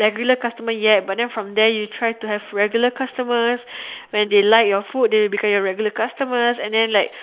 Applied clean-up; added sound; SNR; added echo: neural mask model Resemble Enhance denoiser.